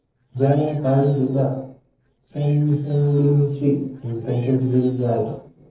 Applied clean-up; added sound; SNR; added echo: neural separator model SepFormer DNS4.